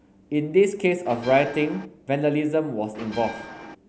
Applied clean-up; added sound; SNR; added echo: none; Bell; 14 dB; none.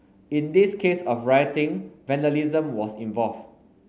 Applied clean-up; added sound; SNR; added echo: none; none; none; none.